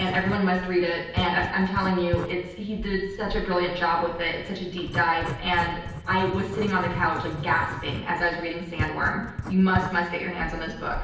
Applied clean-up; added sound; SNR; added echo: none; Writing; 9 dB; reverberation time 0.9 s.